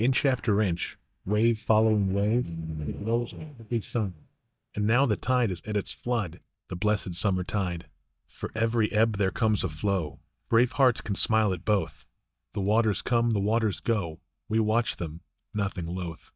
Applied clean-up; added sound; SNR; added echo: neural mask model DeepFilterNet 3.